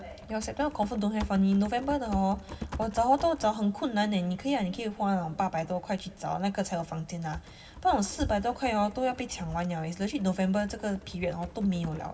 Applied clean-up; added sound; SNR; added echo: none; Typing; 15 dB; reverberation time 1.0 s.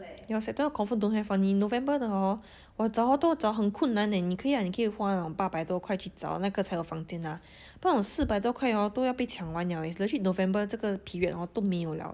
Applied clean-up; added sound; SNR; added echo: none; none; none; none.